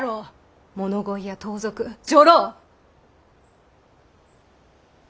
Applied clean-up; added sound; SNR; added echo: none; none; none; none.